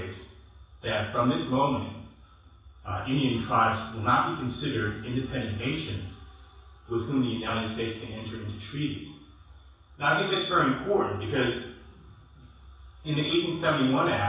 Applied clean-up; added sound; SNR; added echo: none; none; none; reverberation time 0.7 s.